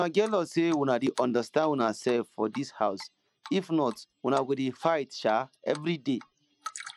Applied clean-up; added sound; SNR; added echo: neural mask model RNNoise.